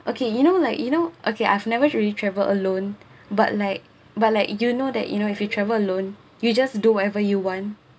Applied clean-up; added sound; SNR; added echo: none; none; none; none.